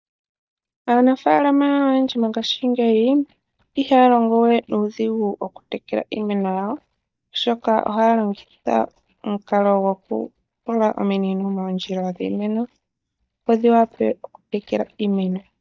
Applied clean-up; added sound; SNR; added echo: neural mask model DeepFilterNet 3.